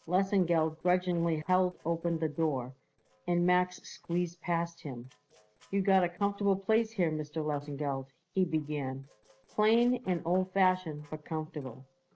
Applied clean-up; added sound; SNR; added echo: neural separator model SepFormer DNS4.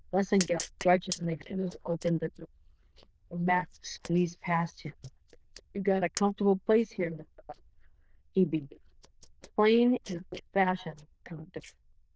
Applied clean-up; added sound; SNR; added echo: neural diffusion model UNIVERSE++.